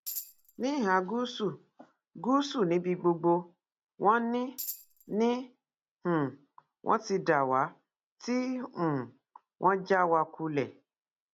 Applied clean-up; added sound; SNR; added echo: none; Tambourine; 12 dB; none.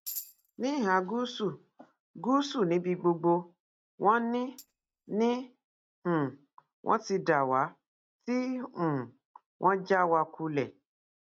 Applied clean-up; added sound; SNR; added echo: neural mask model RNNoise.